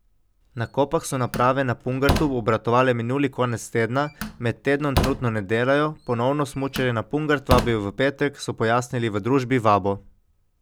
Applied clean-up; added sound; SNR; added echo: none; Slam; 7 dB; none.